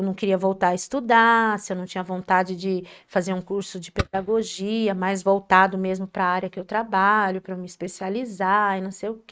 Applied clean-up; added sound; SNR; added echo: neural mask model RNNoise.